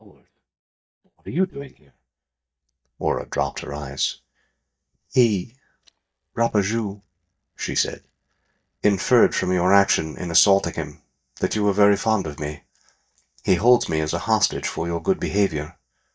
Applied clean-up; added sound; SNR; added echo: neural mask model DeepFilterNet 3.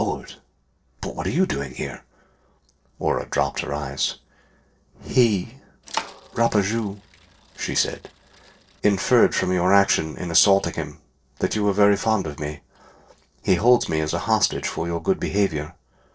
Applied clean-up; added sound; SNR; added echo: neural separator model SepFormer DNS4.